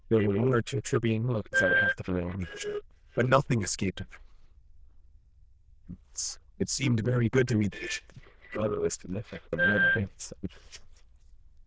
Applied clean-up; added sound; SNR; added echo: neural diffusion model UNIVERSE++.